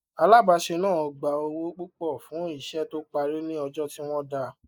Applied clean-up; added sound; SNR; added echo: neural mask model Resemble Enhance denoiser.